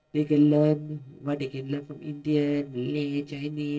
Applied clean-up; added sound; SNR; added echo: neural separator model SepFormer DNS4.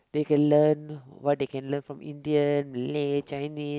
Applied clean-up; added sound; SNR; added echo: none; none; none; none.